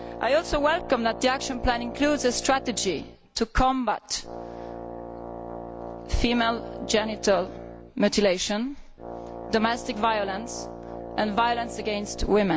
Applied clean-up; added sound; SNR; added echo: none; Brass instrument; 12 dB; none.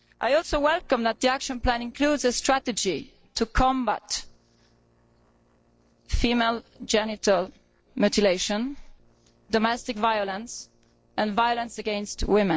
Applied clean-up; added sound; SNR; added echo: neural separator model SepFormer DNS4.